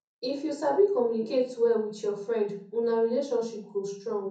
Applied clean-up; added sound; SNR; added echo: none; none; none; reverberation time 0.6 s.